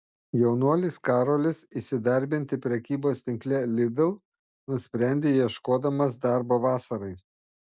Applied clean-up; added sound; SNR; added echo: none; none; none; none.